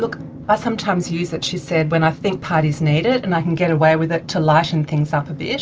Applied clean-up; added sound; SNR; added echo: none; Drum; 16 dB; none.